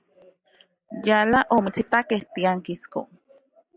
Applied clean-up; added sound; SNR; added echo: none; none; none; none.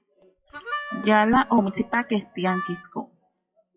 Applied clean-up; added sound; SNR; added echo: classical method WPE with log-MMSE.